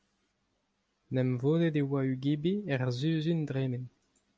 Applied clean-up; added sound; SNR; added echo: none; none; none; none.